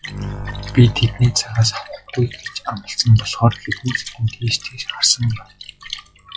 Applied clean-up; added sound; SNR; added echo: classical method log-MMSE.